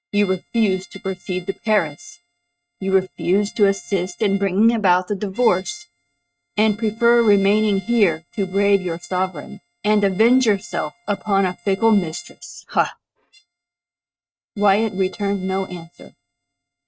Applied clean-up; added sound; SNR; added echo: neural mask model RNNoise.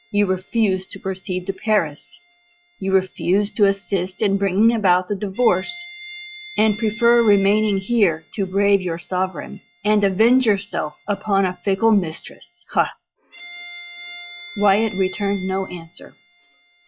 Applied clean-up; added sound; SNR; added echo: classical method log-MMSE.